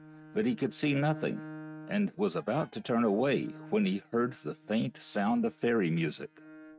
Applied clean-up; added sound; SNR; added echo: neural mask model RNNoise.